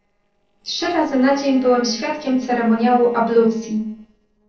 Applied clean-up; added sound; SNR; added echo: neural separator model SepFormer DNS4.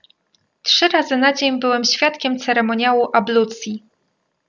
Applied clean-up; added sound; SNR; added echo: none; none; none; none.